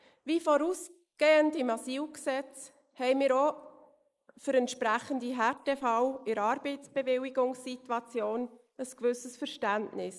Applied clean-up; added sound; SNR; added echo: neural mask model Resemble Enhance denoiser.